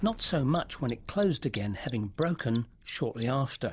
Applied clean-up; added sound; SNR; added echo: none; Mechanisms + Explosion; 19 dB; none.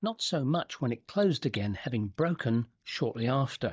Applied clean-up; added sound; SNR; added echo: neural mask model DeepFilterNet 3.